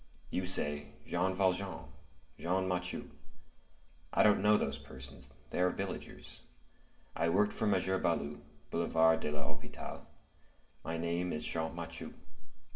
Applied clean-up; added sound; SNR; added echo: none; none; none; reverberation time 0.5 s.